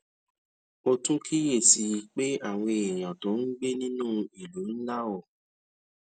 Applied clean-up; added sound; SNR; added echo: none; none; none; none.